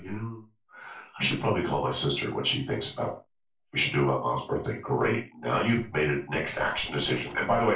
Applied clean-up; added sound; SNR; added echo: neural separator model SepFormer DNS4.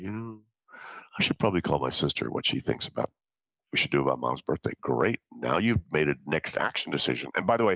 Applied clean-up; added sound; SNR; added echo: none; none; none; none.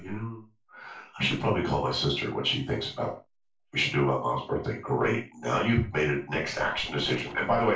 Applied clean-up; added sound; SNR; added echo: none; Scratching (performance technique); 16 dB; reverberation time 0.3 s.